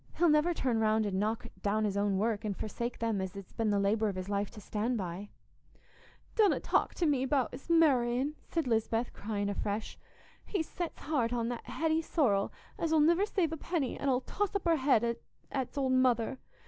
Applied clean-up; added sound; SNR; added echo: none; none; none; none.